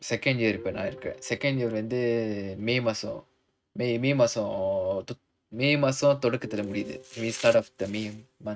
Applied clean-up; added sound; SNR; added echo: neural mask model RNNoise.